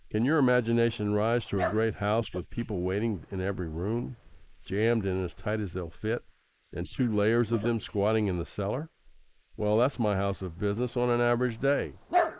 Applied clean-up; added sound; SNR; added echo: neural mask model Resemble Enhance denoiser.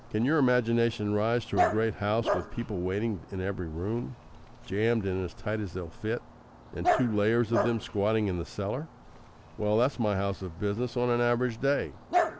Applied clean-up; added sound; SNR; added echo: none; Dog; 7 dB; none.